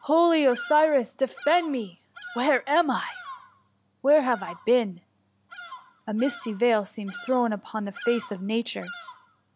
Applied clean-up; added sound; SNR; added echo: none; Bird vocalization, bird call, bird song; 18 dB; none.